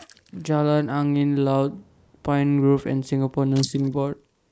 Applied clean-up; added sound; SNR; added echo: neural mask model Resemble Enhance denoiser.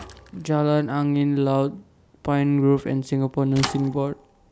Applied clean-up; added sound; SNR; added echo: none; Thump, thud / Bicycle; 17 dB; none.